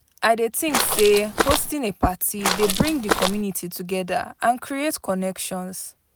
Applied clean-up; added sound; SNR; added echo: none; Walk, footsteps; 1 dB; none.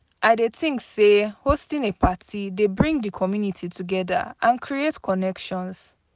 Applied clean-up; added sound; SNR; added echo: none; none; none; none.